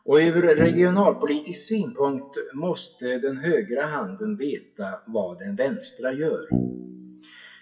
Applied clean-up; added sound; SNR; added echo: classical method WPE with log-MMSE.